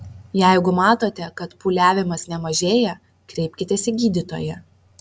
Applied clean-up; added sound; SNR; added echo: none; none; none; none.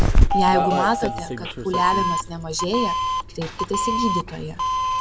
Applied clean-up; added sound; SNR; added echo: none; Doorbell; -4 dB; none.